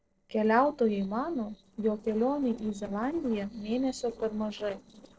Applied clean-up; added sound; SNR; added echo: neural separator model SepFormer DNS4.